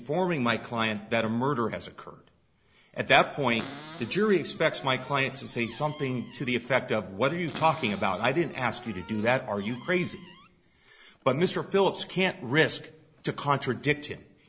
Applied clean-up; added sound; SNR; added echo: none; Cupboard open or close; 18 dB; none.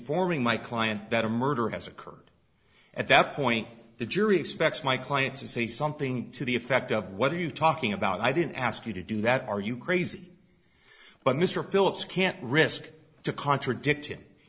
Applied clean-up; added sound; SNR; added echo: none; none; none; none.